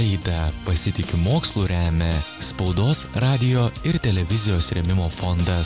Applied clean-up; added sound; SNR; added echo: none; none; none; none.